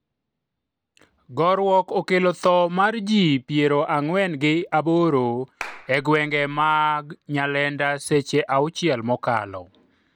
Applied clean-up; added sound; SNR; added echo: none; Clapping; 17 dB; none.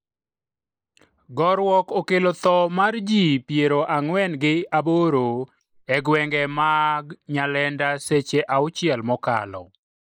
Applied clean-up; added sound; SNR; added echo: neural mask model Resemble Enhance denoiser.